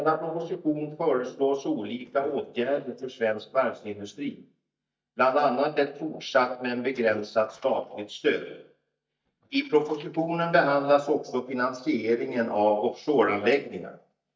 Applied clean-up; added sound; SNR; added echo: neural mask model DeepFilterNet 3.